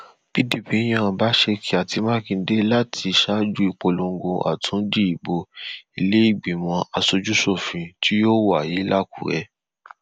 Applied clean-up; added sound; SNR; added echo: none; none; none; none.